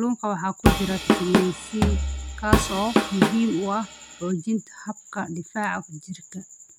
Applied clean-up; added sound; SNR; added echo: none; Drum kit; -4 dB; none.